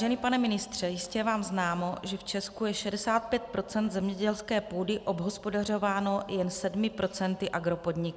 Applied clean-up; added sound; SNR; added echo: none; none; none; none.